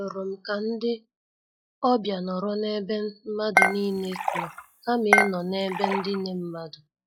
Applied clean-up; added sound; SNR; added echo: classical method log-MMSE.